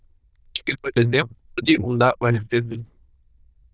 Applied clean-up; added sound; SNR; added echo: neural diffusion model UNIVERSE++.